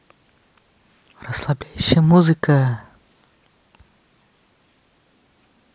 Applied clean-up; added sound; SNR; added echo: none; none; none; none.